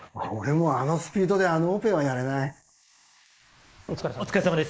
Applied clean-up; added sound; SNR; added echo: neural mask model Resemble Enhance denoiser.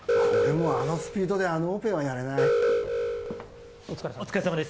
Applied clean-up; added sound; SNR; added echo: none; Alarm; -1 dB; none.